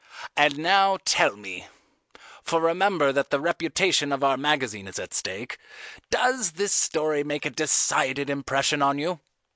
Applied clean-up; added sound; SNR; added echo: none; none; none; none.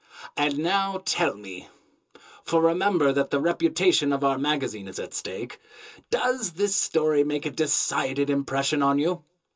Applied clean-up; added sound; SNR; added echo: none; none; none; reverberation time 0.2 s.